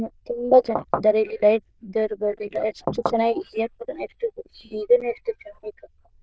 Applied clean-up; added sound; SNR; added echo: neural diffusion model UNIVERSE++.